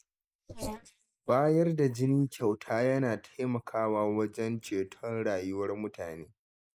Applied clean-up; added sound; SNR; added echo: neural mask model Resemble Enhance denoiser.